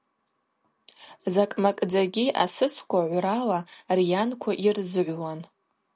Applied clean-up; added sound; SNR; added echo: none; none; none; none.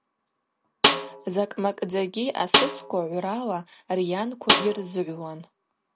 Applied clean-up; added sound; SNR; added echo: none; Snare drum; -2 dB; none.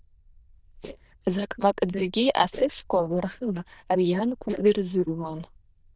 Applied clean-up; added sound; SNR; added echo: neural diffusion model UNIVERSE++.